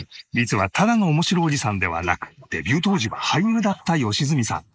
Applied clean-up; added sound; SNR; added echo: neural mask model Resemble Enhance denoiser.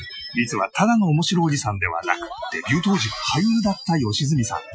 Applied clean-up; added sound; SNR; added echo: classical method Wiener filter.